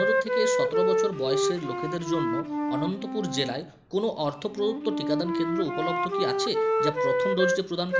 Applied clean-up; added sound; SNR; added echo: none; Wind instrument, woodwind instrument; -3 dB; none.